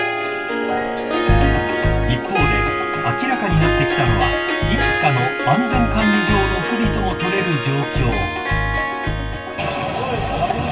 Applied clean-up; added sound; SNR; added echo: none; Harp; 2 dB; reverberation time 0.2 s.